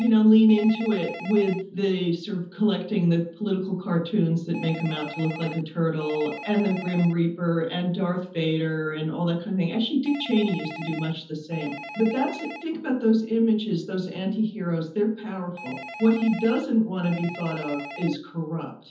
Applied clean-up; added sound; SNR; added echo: none; Telephone; 17 dB; reverberation time 0.7 s.